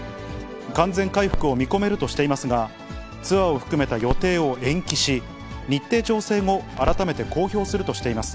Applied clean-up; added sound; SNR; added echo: none; Crackle; 10 dB; none.